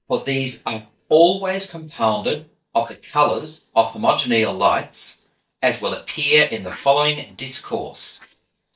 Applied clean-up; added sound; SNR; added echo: neural mask model DeepFilterNet 3.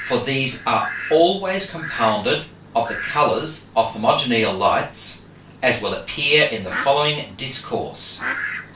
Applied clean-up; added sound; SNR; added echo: none; Fowl; 12 dB; reverberation time 0.3 s.